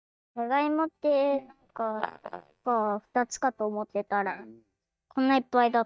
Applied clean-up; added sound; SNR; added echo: neural mask model DeepFilterNet 3.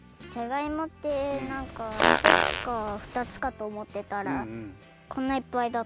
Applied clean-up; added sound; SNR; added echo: none; Fart; -5 dB; none.